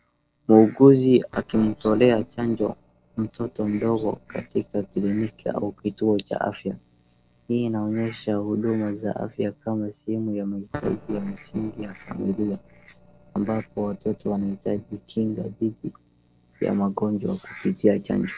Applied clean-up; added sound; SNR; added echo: neural separator model SepFormer DNS4.